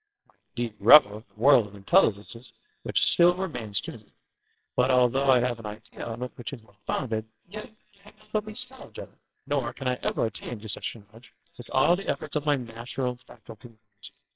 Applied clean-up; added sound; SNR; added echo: neural separator model SepFormer WHAMR!.